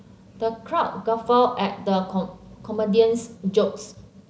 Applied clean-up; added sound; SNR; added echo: none; none; none; none.